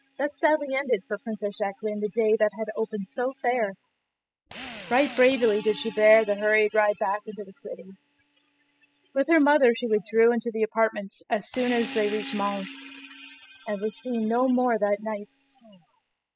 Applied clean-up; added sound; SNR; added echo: classical method spectral subtraction.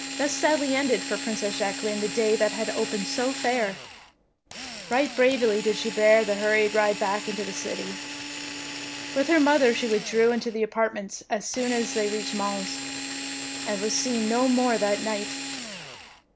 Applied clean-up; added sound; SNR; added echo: none; Drill; 9 dB; none.